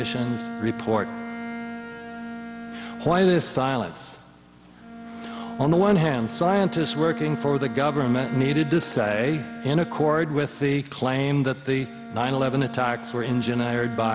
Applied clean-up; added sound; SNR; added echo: none; Bowed string instrument; 11 dB; none.